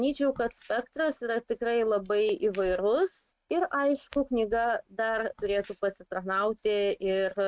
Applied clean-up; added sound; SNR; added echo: neural mask model RNNoise.